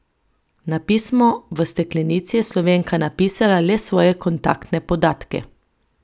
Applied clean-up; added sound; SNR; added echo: none; none; none; none.